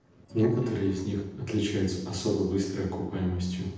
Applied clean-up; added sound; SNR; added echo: neural separator model SepFormer DNS4.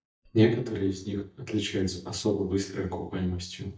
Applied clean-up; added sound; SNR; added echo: neural mask model DeepFilterNet 3.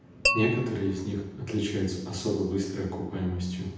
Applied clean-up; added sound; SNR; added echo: none; Tap / Glass; 3 dB; reverberation time 0.9 s.